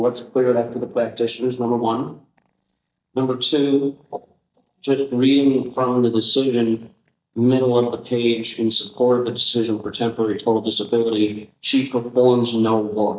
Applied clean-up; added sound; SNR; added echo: neural mask model DeepFilterNet 3.